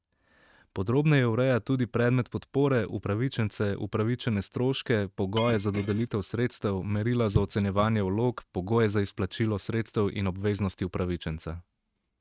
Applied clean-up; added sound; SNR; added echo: neural mask model RNNoise.